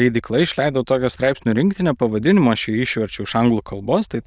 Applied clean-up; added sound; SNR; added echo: neural diffusion model UNIVERSE++.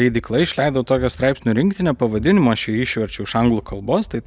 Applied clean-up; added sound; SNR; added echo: none; Run; 20 dB; none.